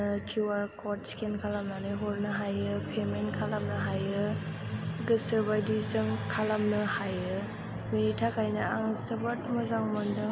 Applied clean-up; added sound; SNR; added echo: none; none; none; none.